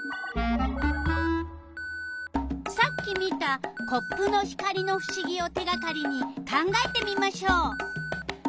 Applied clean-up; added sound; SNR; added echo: none; Alarm; 10 dB; none.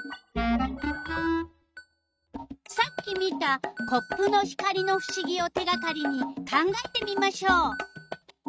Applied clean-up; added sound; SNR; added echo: neural mask model RNNoise.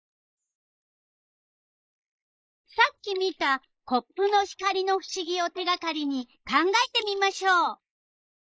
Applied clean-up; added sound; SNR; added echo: neural mask model Resemble Enhance denoiser.